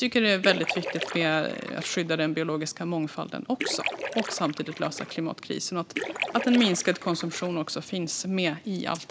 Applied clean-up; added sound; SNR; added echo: none; Splash, splatter; 7 dB; none.